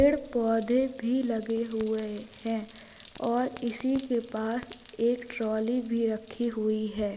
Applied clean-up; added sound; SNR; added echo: none; Rain; 13 dB; none.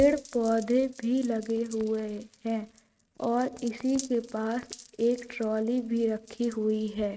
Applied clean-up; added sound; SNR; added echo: neural mask model RNNoise.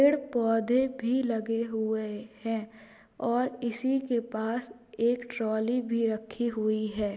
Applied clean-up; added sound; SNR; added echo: none; none; none; none.